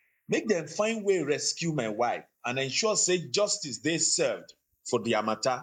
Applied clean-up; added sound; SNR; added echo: neural mask model Resemble Enhance denoiser.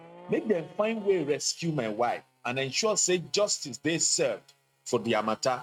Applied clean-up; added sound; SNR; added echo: neural mask model RNNoise.